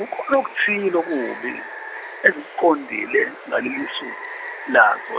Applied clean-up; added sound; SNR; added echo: none; Water; 13 dB; none.